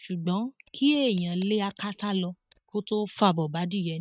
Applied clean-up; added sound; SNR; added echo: neural mask model RNNoise.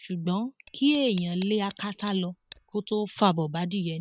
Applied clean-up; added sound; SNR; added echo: none; Tick; 16 dB; none.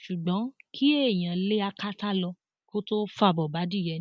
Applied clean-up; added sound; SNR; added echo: none; none; none; none.